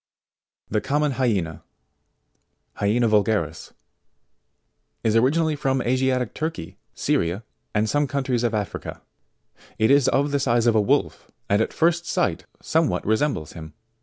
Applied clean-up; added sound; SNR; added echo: none; none; none; none.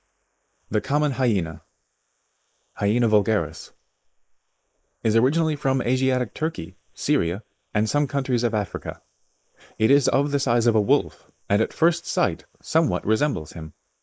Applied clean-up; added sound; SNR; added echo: neural mask model Resemble Enhance denoiser.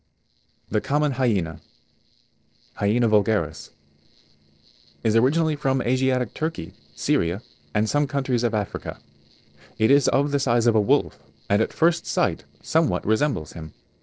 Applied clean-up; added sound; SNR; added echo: neural separator model SepFormer DNS4.